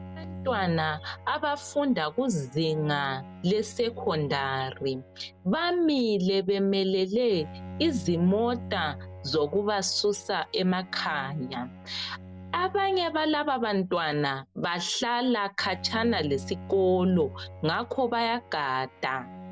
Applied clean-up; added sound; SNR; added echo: none; Bowed string instrument; 16 dB; none.